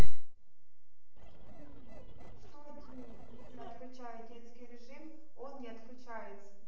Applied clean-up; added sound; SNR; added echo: neural separator model SepFormer DNS4.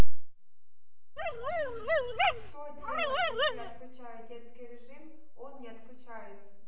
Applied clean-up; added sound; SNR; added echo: none; Dog; 6 dB; reverberation time 0.7 s.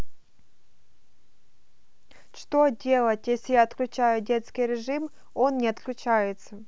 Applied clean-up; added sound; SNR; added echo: none; none; none; none.